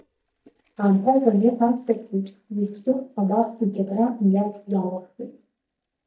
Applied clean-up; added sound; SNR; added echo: neural mask model DeepFilterNet 3.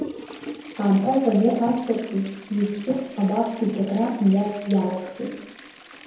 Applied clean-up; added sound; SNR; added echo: none; Toilet flush; 16 dB; reverberation time 0.9 s.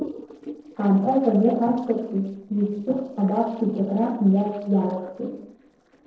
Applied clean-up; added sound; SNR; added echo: neural separator model SepFormer DNS4.